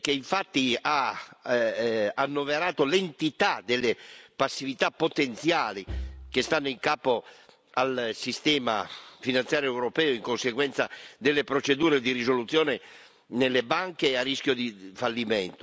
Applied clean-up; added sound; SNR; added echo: none; Bowed string instrument; 12 dB; none.